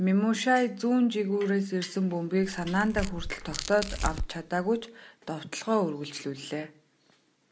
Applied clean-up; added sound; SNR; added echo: none; Tearing; 7 dB; none.